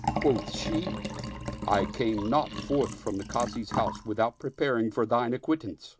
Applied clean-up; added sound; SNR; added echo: none; Liquid; 7 dB; none.